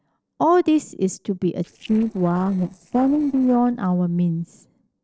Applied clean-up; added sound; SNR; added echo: neural separator model SepFormer DNS4.